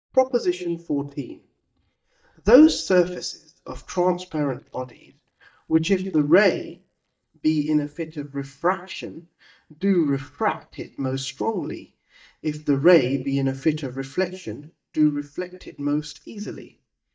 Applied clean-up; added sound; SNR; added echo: neural mask model DeepFilterNet 3.